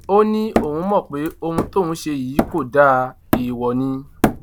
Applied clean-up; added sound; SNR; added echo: none; Hammer; 5 dB; none.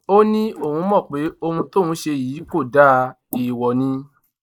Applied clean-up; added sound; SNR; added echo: neural mask model Resemble Enhance denoiser.